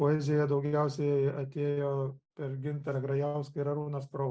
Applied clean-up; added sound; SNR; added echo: none; none; none; none.